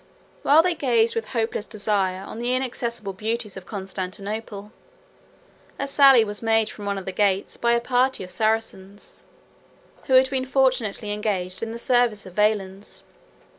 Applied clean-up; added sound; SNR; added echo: none; none; none; none.